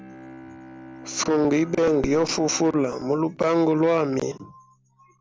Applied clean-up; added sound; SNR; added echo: none; Bowed string instrument + Fireworks; 17 dB; none.